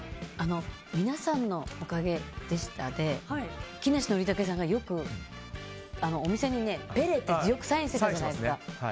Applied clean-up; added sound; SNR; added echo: none; none; none; none.